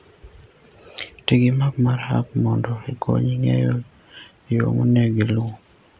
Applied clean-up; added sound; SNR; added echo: none; none; none; none.